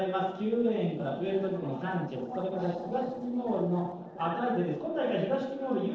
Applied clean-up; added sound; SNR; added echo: neural separator model SepFormer DNS4.